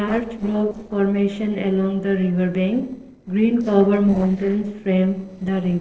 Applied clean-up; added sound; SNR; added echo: neural separator model SepFormer DNS4.